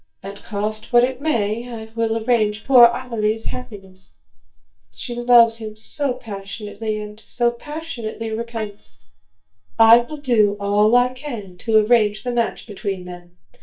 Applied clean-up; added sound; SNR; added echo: neural mask model DeepFilterNet 3.